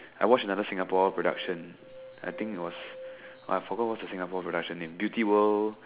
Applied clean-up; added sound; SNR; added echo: none; Glass; 18 dB; none.